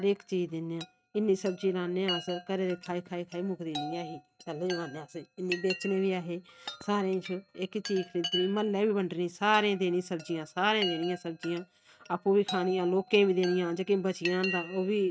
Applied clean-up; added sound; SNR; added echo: neural mask model RNNoise.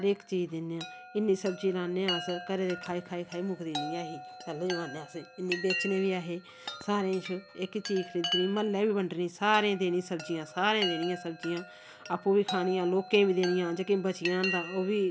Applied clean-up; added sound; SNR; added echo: none; Chime; 10 dB; none.